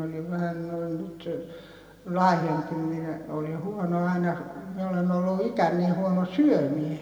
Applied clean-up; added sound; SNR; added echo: none; none; none; reverberation time 2.0 s.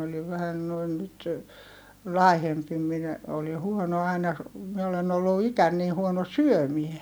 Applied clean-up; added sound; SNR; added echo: none; none; none; none.